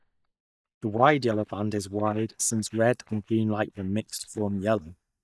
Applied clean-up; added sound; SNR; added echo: neural mask model DeepFilterNet 3.